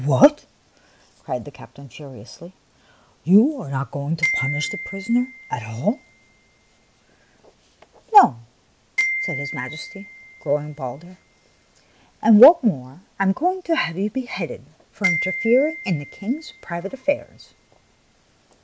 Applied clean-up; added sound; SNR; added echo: none; Glockenspiel; 8 dB; none.